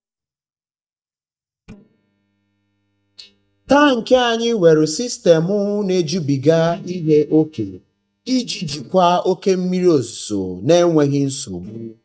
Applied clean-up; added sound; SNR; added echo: neural mask model DeepFilterNet 3.